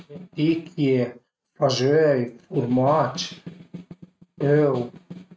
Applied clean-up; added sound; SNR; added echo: neural mask model RNNoise.